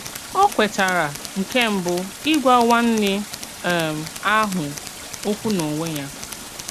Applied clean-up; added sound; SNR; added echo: none; Tools + Stream; 12 dB; none.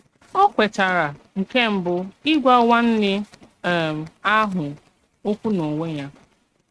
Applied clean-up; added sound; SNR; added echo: neural mask model RNNoise.